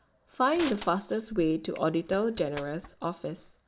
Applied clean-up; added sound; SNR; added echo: none; Crushing; 16 dB; none.